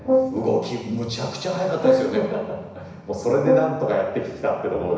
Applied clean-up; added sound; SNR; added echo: none; Brass instrument; 2 dB; reverberation time 1.0 s.